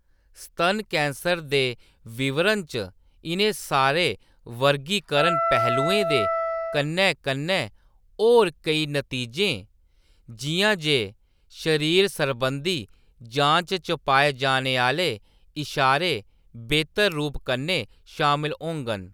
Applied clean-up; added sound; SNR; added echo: none; Wind instrument, woodwind instrument; 0 dB; none.